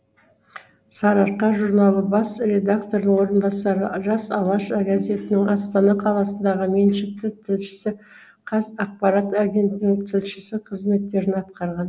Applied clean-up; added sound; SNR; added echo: none; none; none; none.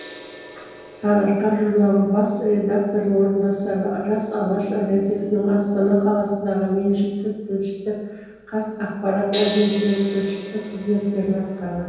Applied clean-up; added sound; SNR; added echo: none; Gong; 19 dB; reverberation time 1.2 s.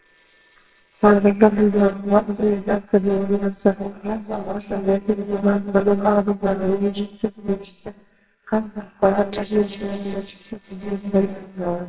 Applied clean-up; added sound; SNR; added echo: neural separator model SepFormer WHAMR!.